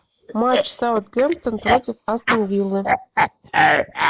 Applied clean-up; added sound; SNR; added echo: neural mask model Resemble Enhance denoiser.